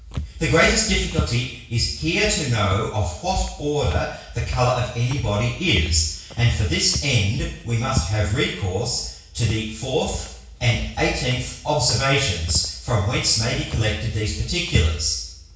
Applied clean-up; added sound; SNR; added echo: none; Walk, footsteps; 12 dB; reverberation time 0.6 s.